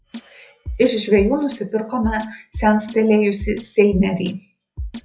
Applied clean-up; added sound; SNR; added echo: classical method log-MMSE.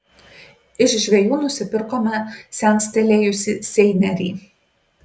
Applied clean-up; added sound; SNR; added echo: none; none; none; none.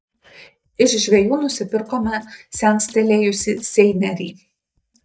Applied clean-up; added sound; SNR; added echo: neural mask model DeepFilterNet 3.